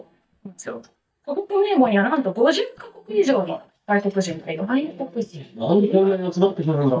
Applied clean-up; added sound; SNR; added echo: neural mask model DeepFilterNet 3.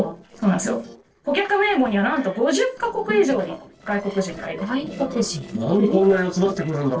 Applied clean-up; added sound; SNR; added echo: neural separator model SepFormer DNS4.